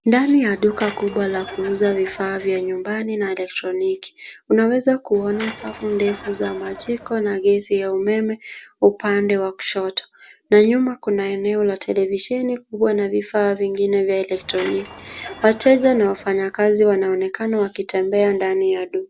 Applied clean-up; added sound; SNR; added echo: none; Door / Chime; 9 dB; none.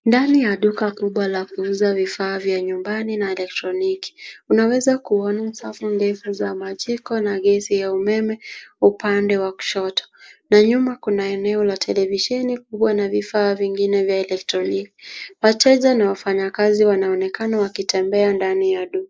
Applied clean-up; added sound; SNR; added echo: neural mask model Resemble Enhance denoiser.